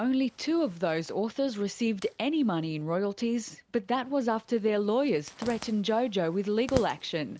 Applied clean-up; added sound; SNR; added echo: none; Zipper (clothing); 18 dB; none.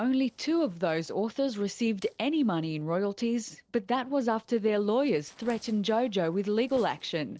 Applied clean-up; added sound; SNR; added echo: neural separator model SepFormer DNS4.